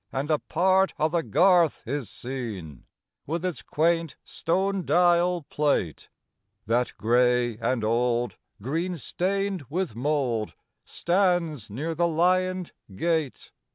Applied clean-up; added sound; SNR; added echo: none; none; none; none.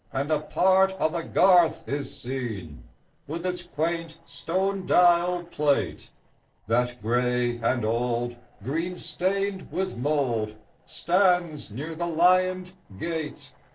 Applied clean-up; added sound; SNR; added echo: neural separator model SepFormer DNS4.